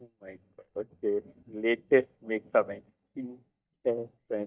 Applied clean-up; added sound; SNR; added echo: neural mask model DeepFilterNet 3.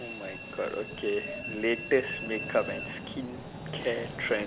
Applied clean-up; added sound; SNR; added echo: none; Train; 7 dB; none.